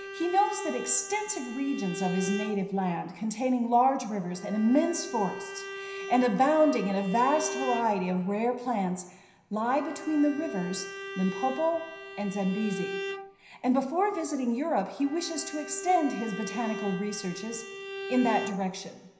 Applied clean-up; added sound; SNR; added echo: none; Bowed string instrument; 11 dB; reverberation time 0.9 s.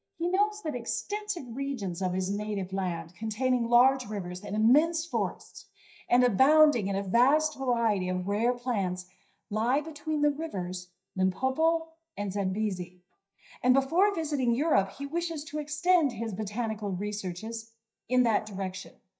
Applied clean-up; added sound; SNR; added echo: neural mask model DeepFilterNet 3.